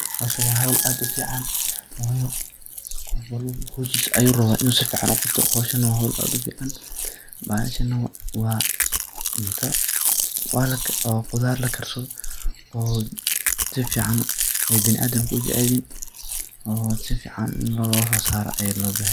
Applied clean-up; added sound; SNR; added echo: none; Chewing, mastication; 0 dB; none.